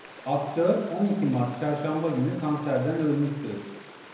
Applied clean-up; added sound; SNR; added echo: none; Stream; 19 dB; reverberation time 1.0 s.